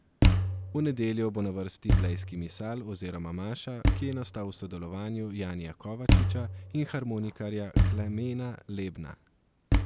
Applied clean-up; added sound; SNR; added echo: none; Thump, thud; -5 dB; none.